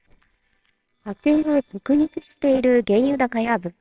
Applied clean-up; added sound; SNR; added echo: neural separator model SepFormer WHAMR!.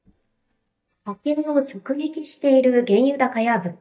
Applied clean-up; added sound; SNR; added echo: neural mask model DeepFilterNet 3.